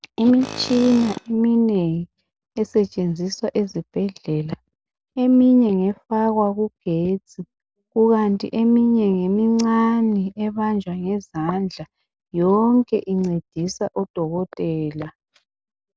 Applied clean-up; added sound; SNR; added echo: none; Tools; 14 dB; none.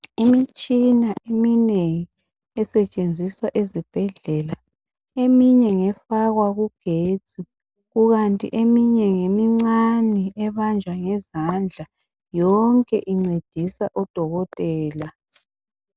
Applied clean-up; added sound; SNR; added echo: none; none; none; none.